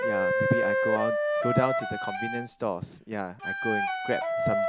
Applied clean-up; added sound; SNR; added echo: none; Wind instrument, woodwind instrument; -3 dB; none.